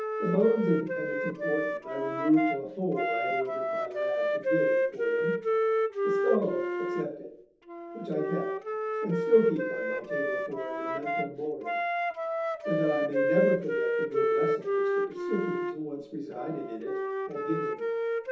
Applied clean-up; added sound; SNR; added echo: none; Wind instrument, woodwind instrument; -2 dB; reverberation time 0.6 s.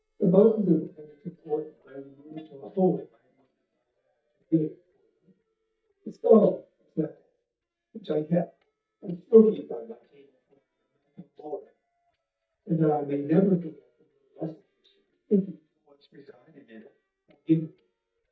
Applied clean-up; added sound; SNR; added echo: neural mask model DeepFilterNet 3.